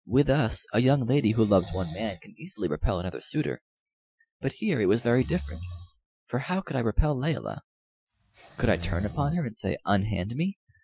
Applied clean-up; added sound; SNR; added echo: classical method Wiener filter.